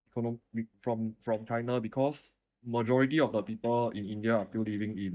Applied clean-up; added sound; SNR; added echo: neural mask model DeepFilterNet 3.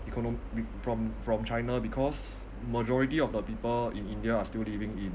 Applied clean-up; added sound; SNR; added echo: none; none; none; none.